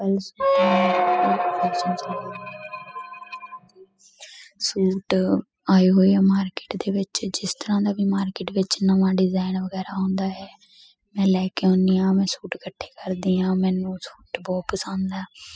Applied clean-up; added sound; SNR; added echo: classical method spectral subtraction.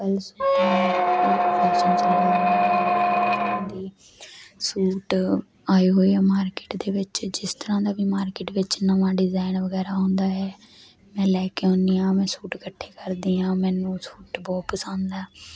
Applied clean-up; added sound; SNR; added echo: none; Squeak; -4 dB; none.